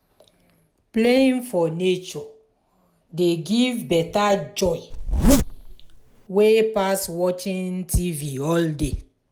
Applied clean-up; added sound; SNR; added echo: none; Zipper (clothing); -2 dB; none.